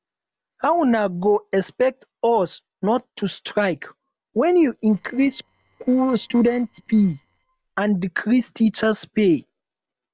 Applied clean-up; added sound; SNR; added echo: neural separator model SepFormer DNS4.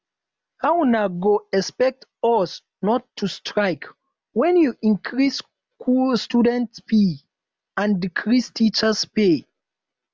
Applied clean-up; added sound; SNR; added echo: none; none; none; none.